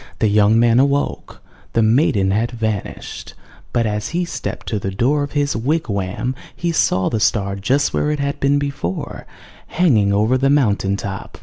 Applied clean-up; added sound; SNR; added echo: none; none; none; none.